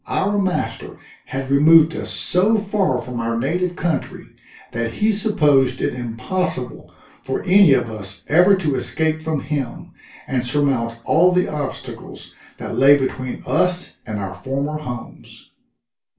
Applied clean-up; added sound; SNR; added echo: none; none; none; reverberation time 0.3 s.